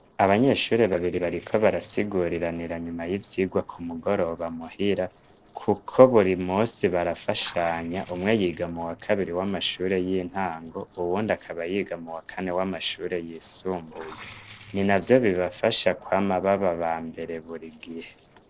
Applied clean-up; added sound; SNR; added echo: neural separator model SepFormer DNS4.